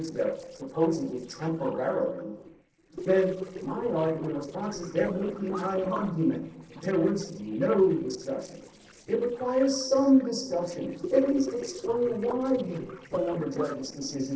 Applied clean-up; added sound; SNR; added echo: neural separator model SepFormer DNS4.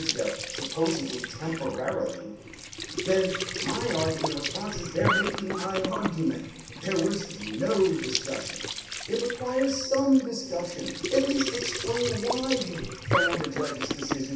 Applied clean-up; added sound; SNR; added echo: none; Squeak / Trickle, dribble / Sink (filling or washing); 4 dB; reverberation time 0.7 s.